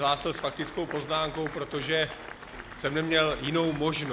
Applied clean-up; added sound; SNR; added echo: none; Applause; 14 dB; none.